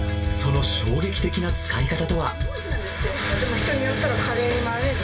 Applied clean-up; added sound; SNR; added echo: none; Bowed string instrument; 9 dB; reverberation time 0.2 s.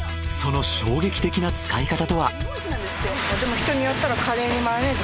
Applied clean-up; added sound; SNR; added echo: none; none; none; none.